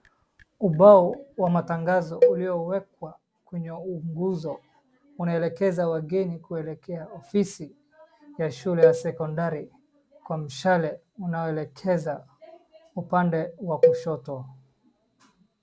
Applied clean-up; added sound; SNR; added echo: none; Cowbell; 0 dB; none.